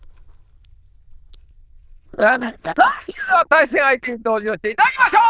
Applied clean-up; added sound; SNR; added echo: neural diffusion model UNIVERSE++.